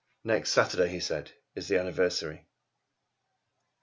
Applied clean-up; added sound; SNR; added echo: none; none; none; none.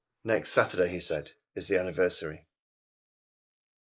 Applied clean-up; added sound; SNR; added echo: neural mask model Resemble Enhance denoiser.